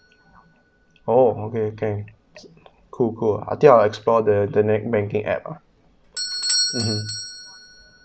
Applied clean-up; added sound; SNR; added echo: none; Bell / Doorbell; 10 dB; none.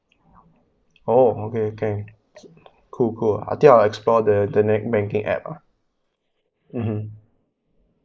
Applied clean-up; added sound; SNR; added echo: neural mask model Resemble Enhance denoiser.